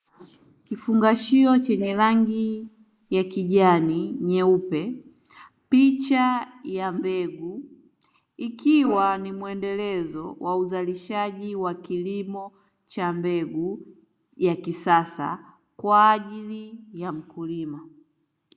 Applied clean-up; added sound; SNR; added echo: neural mask model Resemble Enhance denoiser.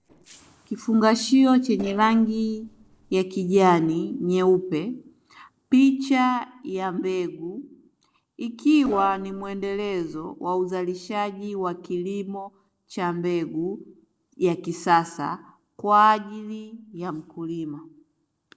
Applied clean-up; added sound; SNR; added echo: neural separator model SepFormer DNS4.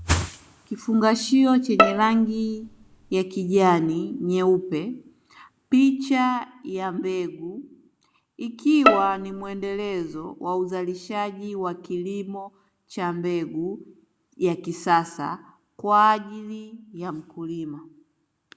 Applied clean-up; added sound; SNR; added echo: none; Bowed string instrument; 0 dB; none.